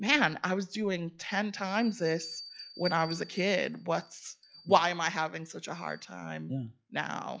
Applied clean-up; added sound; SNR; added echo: classical method log-MMSE.